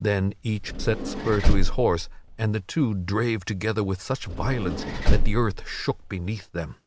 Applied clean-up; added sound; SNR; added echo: none; Vehicle; -2 dB; none.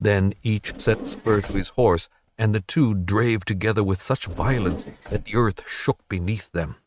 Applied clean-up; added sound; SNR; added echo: neural mask model RNNoise.